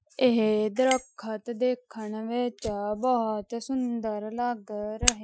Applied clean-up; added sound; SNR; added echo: classical method Wiener filter.